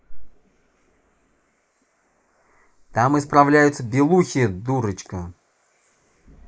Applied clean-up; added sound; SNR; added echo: neural mask model Resemble Enhance denoiser.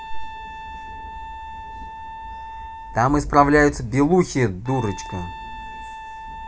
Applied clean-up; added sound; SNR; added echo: none; Thunder + Wind instrument, woodwind instrument; 11 dB; none.